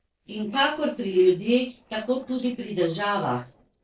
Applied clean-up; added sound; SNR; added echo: neural separator model SepFormer DNS4.